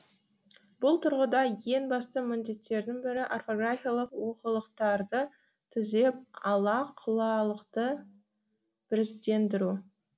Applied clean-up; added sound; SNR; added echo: none; none; none; none.